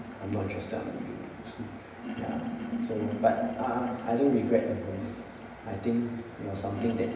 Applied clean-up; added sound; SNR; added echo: none; Sink (filling or washing); 7 dB; reverberation time 1.0 s.